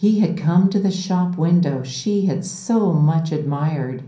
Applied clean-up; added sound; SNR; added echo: none; none; none; reverberation time 0.6 s.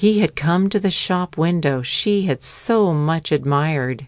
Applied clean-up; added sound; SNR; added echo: none; none; none; none.